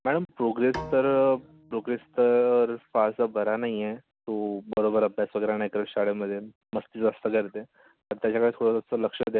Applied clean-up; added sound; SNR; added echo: none; Bowed string instrument; 17 dB; none.